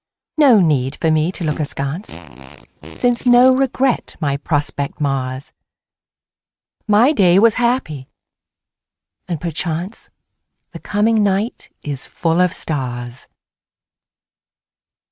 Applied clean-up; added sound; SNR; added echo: neural mask model RNNoise.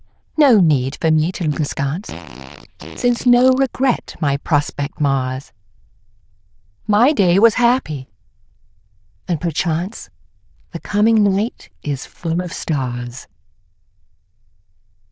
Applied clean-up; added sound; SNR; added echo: neural diffusion model UNIVERSE++.